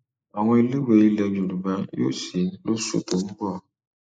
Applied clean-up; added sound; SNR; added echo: neural mask model Resemble Enhance denoiser.